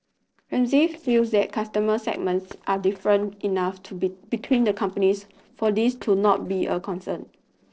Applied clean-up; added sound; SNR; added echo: neural separator model SepFormer DNS4.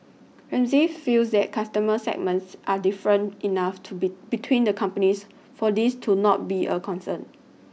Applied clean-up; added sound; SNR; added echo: none; none; none; none.